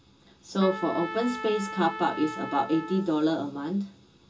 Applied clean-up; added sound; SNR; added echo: none; Trumpet; 10 dB; reverberation time 0.2 s.